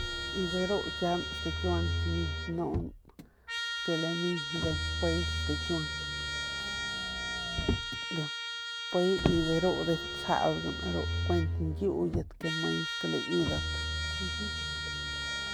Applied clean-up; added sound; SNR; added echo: none; Trumpet + Motor vehicle (road); 0 dB; none.